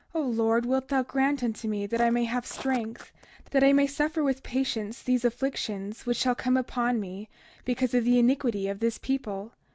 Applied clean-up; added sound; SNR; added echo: none; Walk, footsteps; 19 dB; none.